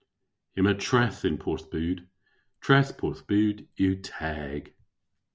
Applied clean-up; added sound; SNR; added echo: none; none; none; none.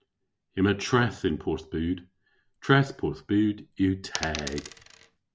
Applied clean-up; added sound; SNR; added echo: none; Coin (dropping); 10 dB; none.